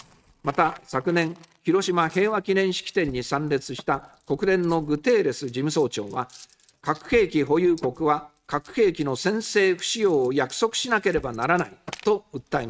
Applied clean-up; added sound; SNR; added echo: neural mask model RNNoise.